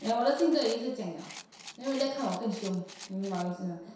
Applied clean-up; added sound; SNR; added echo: none; Rattle; 17 dB; reverberation time 0.7 s.